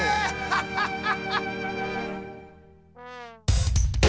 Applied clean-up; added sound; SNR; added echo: none; Bass guitar + Brass instrument; 18 dB; none.